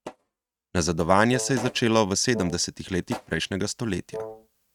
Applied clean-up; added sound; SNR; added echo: neural mask model RNNoise.